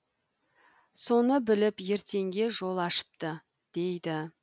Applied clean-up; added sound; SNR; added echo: none; none; none; none.